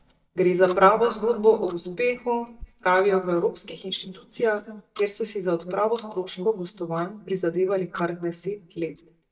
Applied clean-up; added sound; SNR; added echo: neural mask model DeepFilterNet 3.